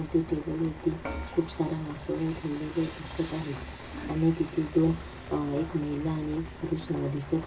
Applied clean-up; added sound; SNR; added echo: none; Frying (food) / Dishes, pots, and pans; 10 dB; reverberation time 0.2 s.